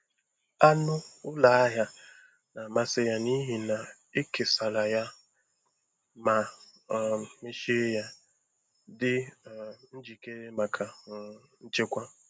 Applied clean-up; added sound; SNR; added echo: none; none; none; none.